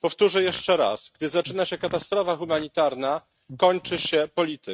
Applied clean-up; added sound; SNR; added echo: neural mask model RNNoise.